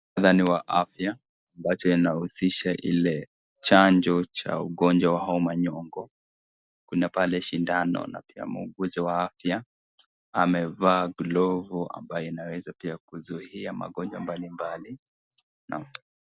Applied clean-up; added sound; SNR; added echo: none; none; none; none.